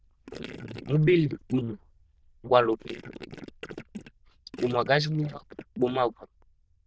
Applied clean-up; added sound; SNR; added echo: neural diffusion model UNIVERSE++.